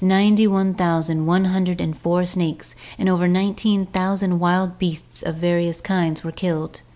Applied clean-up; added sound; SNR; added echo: none; none; none; none.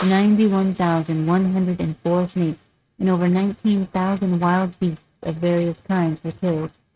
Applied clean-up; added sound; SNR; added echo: neural mask model RNNoise.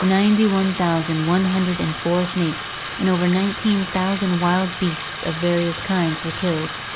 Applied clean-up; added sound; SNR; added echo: none; Bathtub (filling or washing); 9 dB; none.